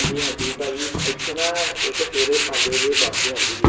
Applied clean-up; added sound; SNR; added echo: none; Tools; -4 dB; reverberation time 0.7 s.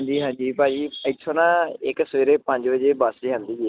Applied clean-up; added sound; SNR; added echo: none; none; none; none.